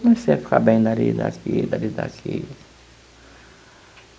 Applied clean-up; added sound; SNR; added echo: none; none; none; none.